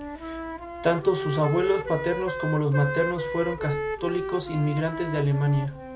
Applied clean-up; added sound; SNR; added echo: none; Wind instrument, woodwind instrument; 6 dB; none.